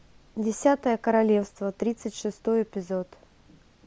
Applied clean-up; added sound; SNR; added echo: none; none; none; none.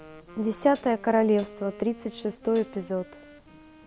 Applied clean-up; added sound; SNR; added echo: none; Wind instrument, woodwind instrument + Hi-hat; 19 dB; none.